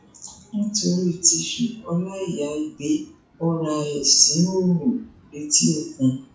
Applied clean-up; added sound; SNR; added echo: classical method WPE with log-MMSE.